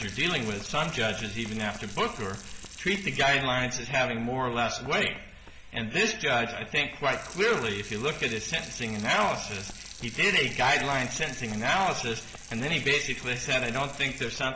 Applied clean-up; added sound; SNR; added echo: none; Sink (filling or washing) / Water tap, faucet + Run; 15 dB; none.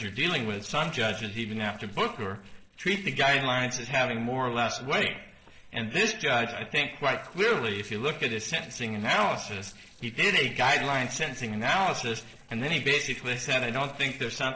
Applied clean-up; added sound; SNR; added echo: neural separator model SepFormer DNS4.